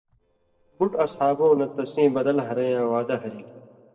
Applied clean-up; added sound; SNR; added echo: neural separator model SepFormer DNS4.